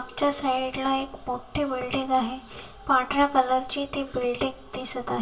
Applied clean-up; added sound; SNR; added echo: none; none; none; reverberation time 0.1 s.